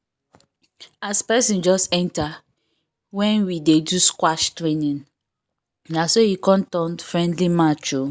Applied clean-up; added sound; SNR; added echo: none; none; none; none.